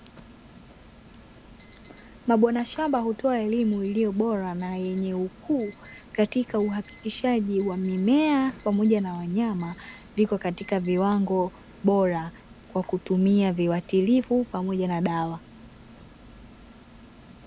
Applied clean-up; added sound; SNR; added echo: none; Alarm; 5 dB; none.